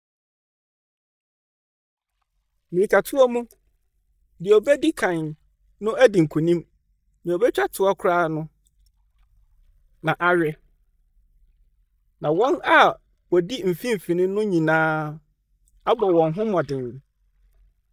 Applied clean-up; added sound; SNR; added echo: neural mask model DeepFilterNet 3.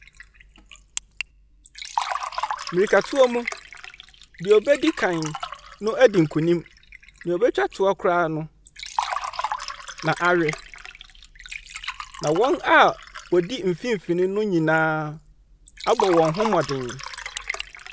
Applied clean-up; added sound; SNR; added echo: none; Liquid; 11 dB; none.